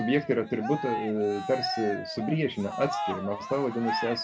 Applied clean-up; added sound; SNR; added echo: none; Cheering; 6 dB; none.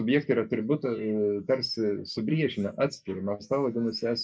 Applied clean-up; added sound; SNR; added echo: neural mask model Resemble Enhance denoiser.